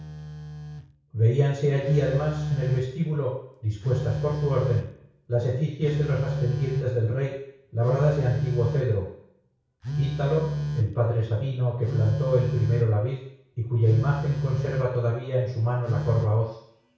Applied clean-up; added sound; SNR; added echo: none; Telephone; 6 dB; reverberation time 0.6 s.